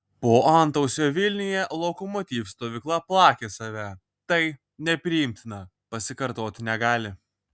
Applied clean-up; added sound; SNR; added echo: none; none; none; none.